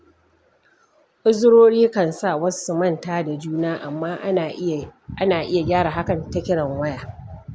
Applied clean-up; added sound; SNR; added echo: none; none; none; none.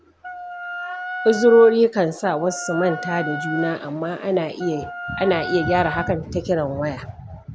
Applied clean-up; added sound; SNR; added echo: none; Wind instrument, woodwind instrument; 10 dB; none.